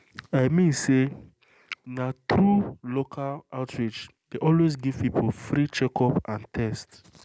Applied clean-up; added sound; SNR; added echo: none; none; none; none.